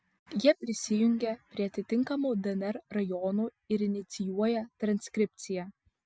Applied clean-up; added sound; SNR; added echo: none; none; none; none.